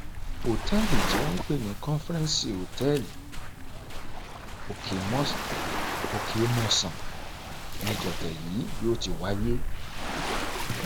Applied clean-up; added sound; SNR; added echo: none; Waves, surf; -1 dB; none.